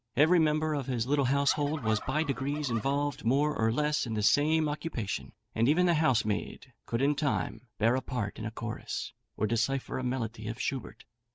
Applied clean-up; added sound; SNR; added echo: none; Fowl; 15 dB; none.